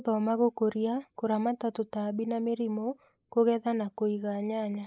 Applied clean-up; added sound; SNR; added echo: neural mask model Resemble Enhance denoiser.